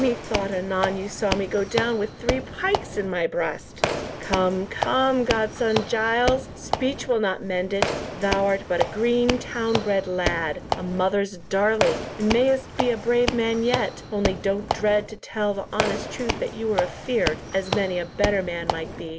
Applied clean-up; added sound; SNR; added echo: none; Squeak / Walk, footsteps; 6 dB; none.